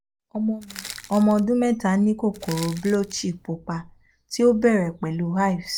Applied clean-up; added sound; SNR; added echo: none; Crushing; 17 dB; none.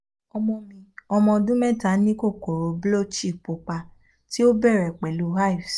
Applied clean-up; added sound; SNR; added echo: none; none; none; none.